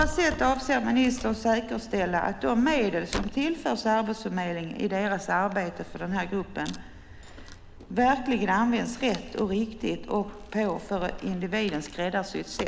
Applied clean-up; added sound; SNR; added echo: none; Wood; 13 dB; none.